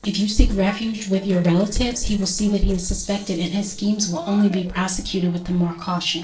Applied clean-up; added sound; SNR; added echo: neural separator model SepFormer DNS4.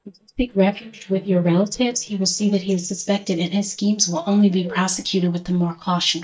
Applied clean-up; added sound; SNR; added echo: neural mask model DeepFilterNet 3.